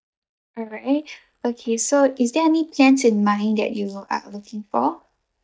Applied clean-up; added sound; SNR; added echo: neural mask model DeepFilterNet 3.